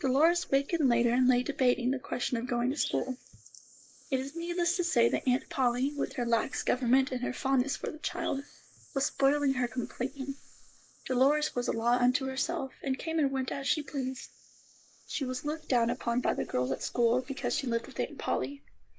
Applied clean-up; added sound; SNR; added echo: neural mask model Resemble Enhance denoiser.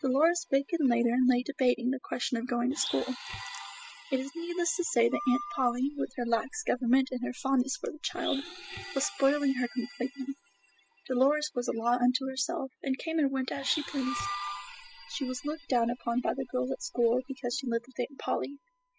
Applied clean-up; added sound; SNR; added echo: classical method spectral subtraction.